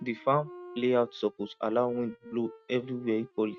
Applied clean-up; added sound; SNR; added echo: neural mask model RNNoise.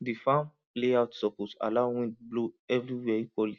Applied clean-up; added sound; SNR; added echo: none; none; none; none.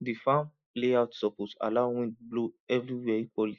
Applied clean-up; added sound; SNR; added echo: neural mask model Resemble Enhance denoiser.